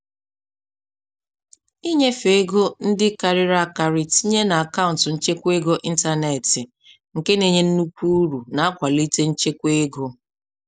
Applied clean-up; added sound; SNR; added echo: none; none; none; none.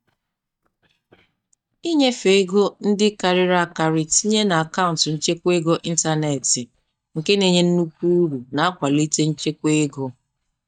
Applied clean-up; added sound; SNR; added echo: neural mask model DeepFilterNet 3.